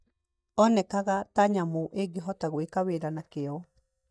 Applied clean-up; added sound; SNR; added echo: neural mask model DeepFilterNet 3.